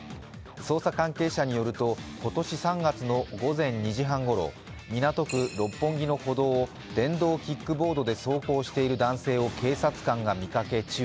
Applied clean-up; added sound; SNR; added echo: none; none; none; none.